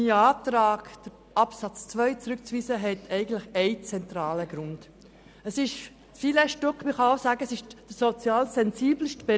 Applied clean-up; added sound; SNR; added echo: none; none; none; none.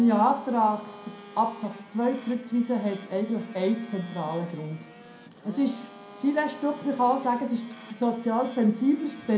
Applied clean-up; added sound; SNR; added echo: none; Domestic sounds, home sounds; 20 dB; reverberation time 0.4 s.